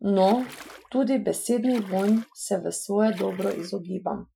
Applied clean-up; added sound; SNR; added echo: classical method Wiener filter.